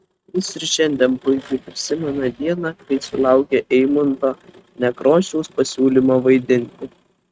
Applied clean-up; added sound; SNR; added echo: neural mask model RNNoise.